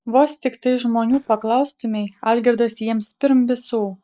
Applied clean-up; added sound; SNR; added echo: neural separator model SepFormer DNS4.